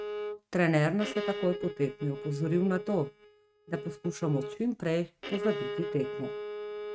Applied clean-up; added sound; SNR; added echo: neural mask model RNNoise.